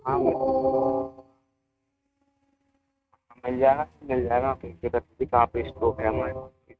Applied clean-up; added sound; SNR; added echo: neural mask model RNNoise.